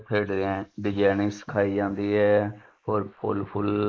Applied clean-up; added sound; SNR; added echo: neural mask model Resemble Enhance denoiser.